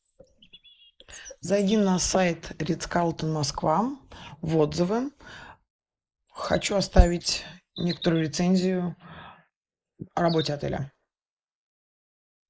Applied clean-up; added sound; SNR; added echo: neural mask model Resemble Enhance denoiser.